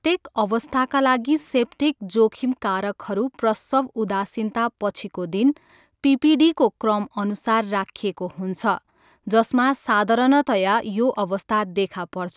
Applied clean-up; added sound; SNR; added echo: none; none; none; none.